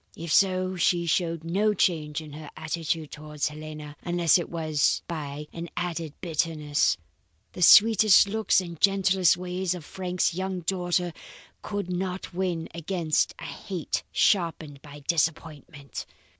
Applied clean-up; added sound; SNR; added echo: none; none; none; none.